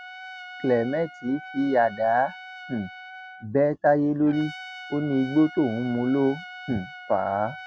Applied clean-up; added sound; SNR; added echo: none; Trumpet; 16 dB; none.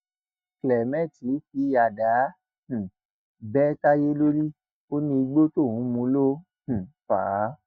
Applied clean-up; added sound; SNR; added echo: neural mask model DeepFilterNet 3.